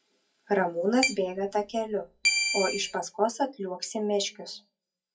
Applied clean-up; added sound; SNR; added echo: classical method WPE with log-MMSE.